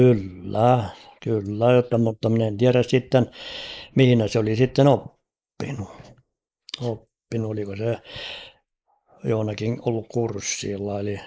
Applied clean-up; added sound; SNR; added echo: neural mask model Resemble Enhance denoiser.